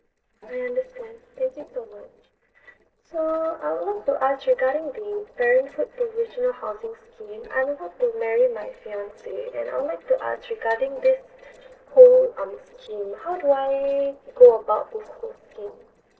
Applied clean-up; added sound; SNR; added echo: neural separator model SepFormer DNS4.